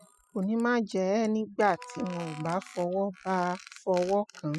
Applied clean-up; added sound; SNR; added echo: classical method spectral subtraction.